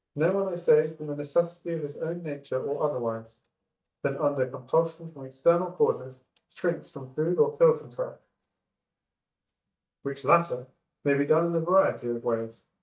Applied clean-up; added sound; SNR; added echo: neural mask model DeepFilterNet 3.